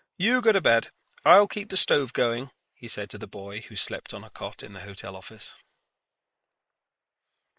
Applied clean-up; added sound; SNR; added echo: neural mask model Resemble Enhance denoiser.